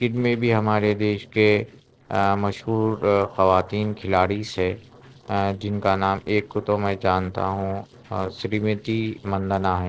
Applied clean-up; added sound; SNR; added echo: neural separator model SepFormer DNS4.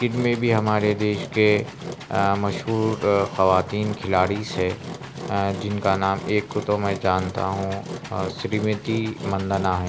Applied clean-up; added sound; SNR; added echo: none; Engine; 11 dB; none.